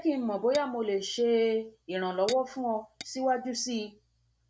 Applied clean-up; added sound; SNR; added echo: none; Tap / Glass; 20 dB; none.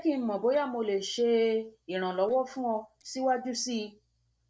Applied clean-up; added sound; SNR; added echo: neural separator model SepFormer DNS4.